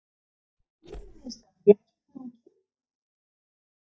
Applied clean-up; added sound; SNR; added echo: neural mask model DeepFilterNet 3.